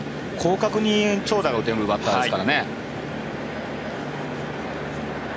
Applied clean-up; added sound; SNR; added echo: none; none; none; none.